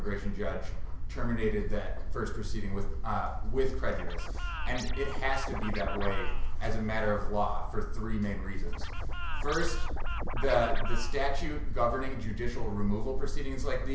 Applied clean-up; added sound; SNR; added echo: none; Scratching (performance technique); 14 dB; none.